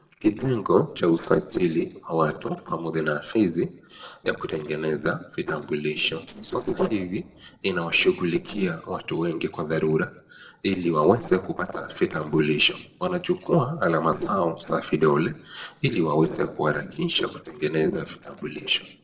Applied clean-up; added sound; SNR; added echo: neural separator model SepFormer DNS4.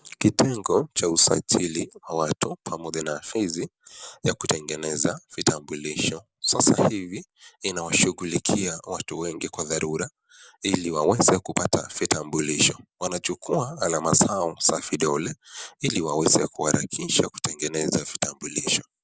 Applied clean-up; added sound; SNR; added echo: none; none; none; none.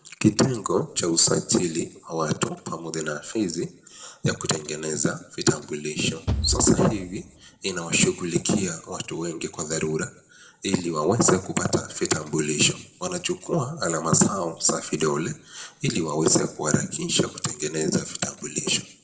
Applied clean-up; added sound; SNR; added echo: none; Bass drum / Thump, thud; 5 dB; reverberation time 0.6 s.